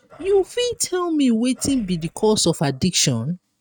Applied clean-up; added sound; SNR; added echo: neural mask model RNNoise.